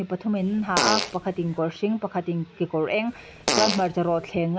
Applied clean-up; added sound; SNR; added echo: none; Fart; 3 dB; none.